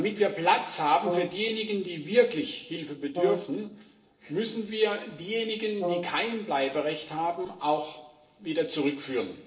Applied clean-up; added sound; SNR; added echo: neural separator model SepFormer DNS4.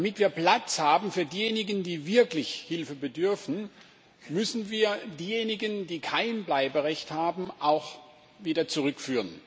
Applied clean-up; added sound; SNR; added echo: none; none; none; none.